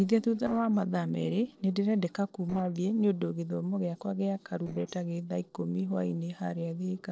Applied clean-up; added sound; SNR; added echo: neural separator model SepFormer DNS4.